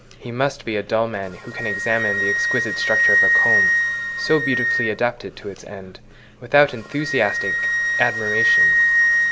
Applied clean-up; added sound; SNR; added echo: none; Wind instrument, woodwind instrument; -4 dB; none.